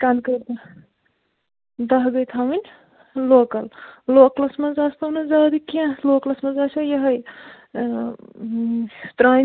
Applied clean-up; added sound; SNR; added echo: none; none; none; none.